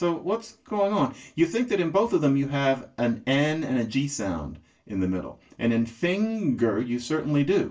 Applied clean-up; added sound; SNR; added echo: none; none; none; reverberation time 0.2 s.